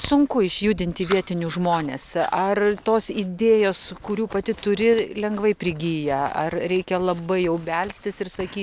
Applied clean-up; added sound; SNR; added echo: none; Chewing, mastication; 18 dB; none.